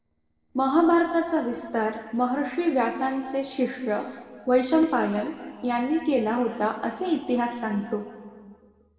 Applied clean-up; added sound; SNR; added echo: neural separator model SepFormer DNS4.